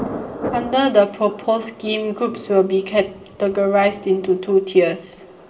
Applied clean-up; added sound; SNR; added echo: none; Thunder; 14 dB; reverberation time 1.3 s.